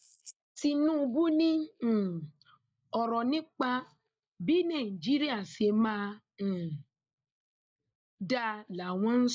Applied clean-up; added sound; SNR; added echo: neural mask model DeepFilterNet 3.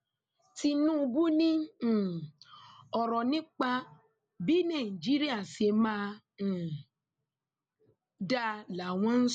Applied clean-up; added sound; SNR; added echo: none; none; none; none.